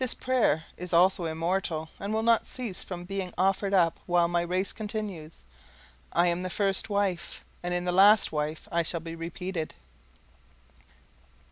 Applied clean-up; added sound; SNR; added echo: none; none; none; none.